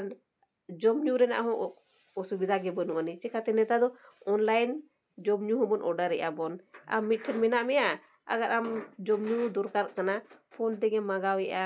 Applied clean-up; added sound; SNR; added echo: none; none; none; none.